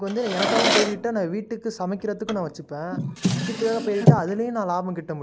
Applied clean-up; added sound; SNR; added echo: none; Drawer open or close; -1 dB; none.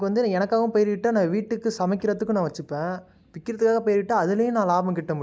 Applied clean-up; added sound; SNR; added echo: none; none; none; none.